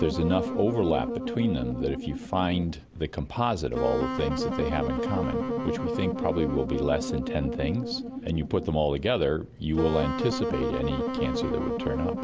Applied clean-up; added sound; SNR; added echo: none; Wind instrument, woodwind instrument; 3 dB; none.